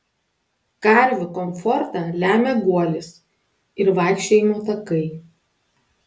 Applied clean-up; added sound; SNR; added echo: none; none; none; none.